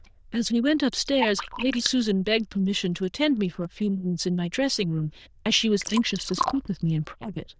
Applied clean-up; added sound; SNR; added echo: neural diffusion model UNIVERSE++.